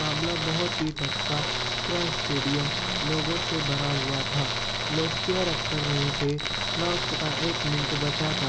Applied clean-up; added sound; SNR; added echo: none; Tools; -1 dB; none.